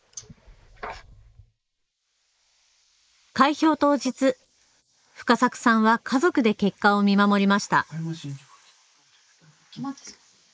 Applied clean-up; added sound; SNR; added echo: neural mask model Resemble Enhance denoiser.